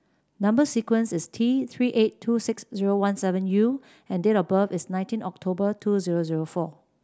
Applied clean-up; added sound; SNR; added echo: none; none; none; none.